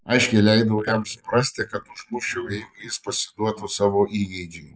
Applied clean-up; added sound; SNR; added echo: neural mask model Resemble Enhance denoiser.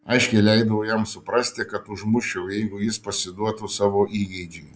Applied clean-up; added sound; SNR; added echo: none; none; none; none.